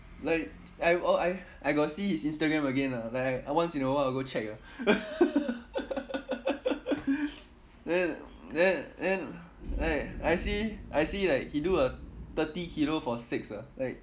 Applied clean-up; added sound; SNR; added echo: none; none; none; none.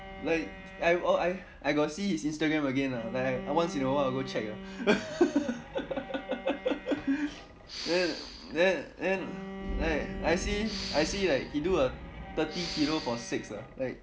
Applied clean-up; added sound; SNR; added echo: none; Respiratory sounds + Bowed string instrument; 12 dB; none.